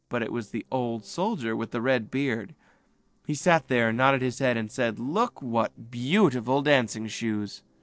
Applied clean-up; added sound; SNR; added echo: neural separator model SepFormer DNS4.